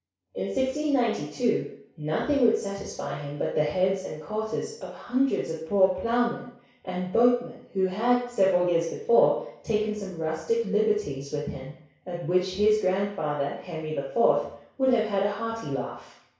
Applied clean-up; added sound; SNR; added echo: none; none; none; reverberation time 0.6 s.